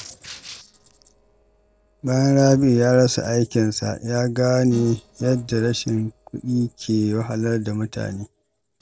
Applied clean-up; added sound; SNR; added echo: neural separator model SepFormer DNS4.